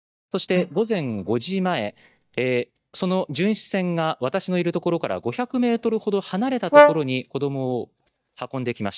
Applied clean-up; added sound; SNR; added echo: neural mask model DeepFilterNet 3.